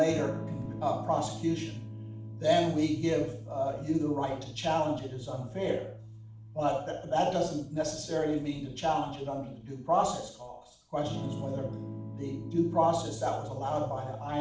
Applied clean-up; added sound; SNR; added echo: none; Electric guitar / Strum; 11 dB; reverberation time 0.5 s.